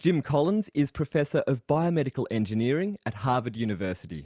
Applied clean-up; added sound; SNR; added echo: none; none; none; none.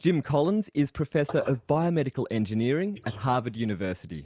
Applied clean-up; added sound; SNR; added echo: neural mask model Resemble Enhance denoiser.